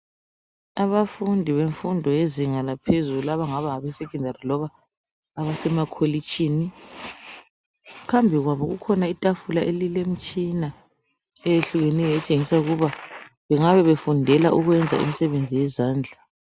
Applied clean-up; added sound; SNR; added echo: none; none; none; none.